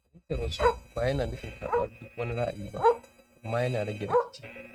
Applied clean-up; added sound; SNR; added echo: neural mask model RNNoise.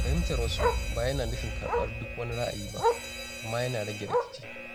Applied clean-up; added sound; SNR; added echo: none; Bark + Alarm; -4 dB; none.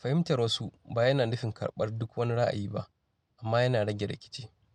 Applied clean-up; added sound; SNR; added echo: none; none; none; none.